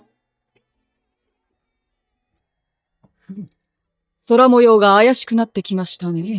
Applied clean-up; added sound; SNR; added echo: neural mask model DeepFilterNet 3.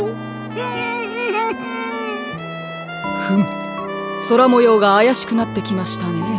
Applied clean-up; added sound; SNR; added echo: none; Trumpet; 13 dB; none.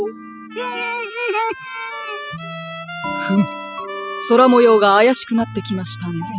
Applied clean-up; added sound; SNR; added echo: classical method spectral subtraction.